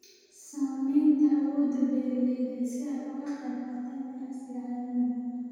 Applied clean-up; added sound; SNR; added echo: none; none; none; reverberation time 2.1 s.